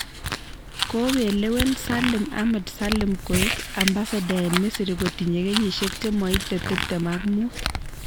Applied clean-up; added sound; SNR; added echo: none; Crumpling, crinkling; 5 dB; none.